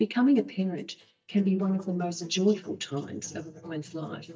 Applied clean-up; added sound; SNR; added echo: neural mask model DeepFilterNet 3.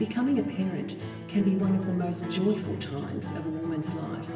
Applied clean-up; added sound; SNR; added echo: none; Acoustic guitar; 8 dB; reverberation time 1.3 s.